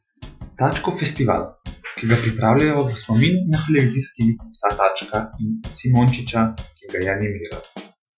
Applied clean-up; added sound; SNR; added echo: classical method Wiener filter.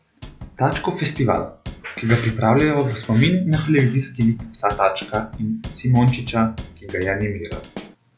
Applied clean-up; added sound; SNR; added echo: none; Drum kit; 16 dB; none.